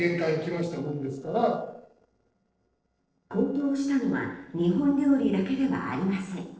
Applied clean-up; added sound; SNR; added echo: neural separator model SepFormer DNS4.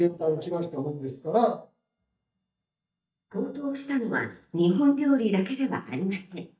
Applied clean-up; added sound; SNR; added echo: neural mask model DeepFilterNet 3.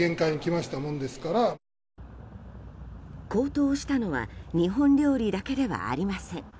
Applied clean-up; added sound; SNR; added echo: none; none; none; none.